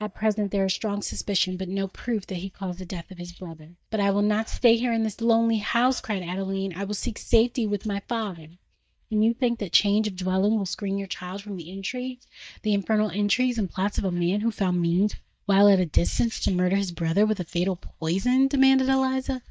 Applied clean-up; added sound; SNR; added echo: neural mask model DeepFilterNet 3.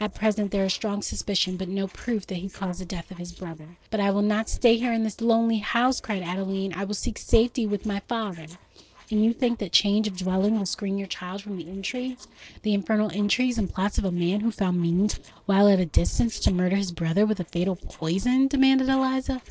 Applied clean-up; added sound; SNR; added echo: neural separator model SepFormer DNS4.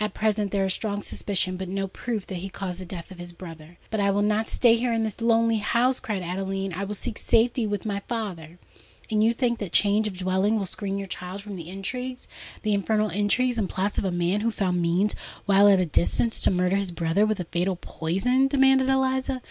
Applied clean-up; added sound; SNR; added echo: none; none; none; none.